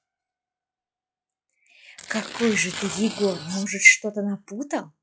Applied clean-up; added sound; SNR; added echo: classical method log-MMSE.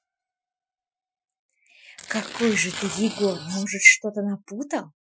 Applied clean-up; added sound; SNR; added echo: classical method Wiener filter.